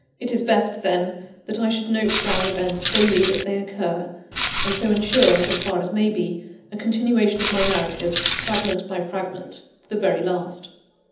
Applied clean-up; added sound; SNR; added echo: none; Walk, footsteps; 3 dB; reverberation time 0.8 s.